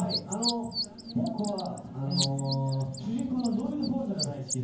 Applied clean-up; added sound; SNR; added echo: none; Bird; 6 dB; reverberation time 0.9 s.